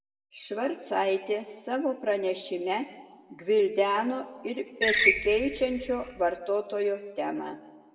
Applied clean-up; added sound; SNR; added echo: none; Screech; 0 dB; reverberation time 1.2 s.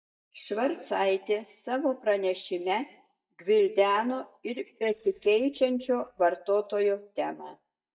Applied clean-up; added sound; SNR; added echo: neural mask model DeepFilterNet 3.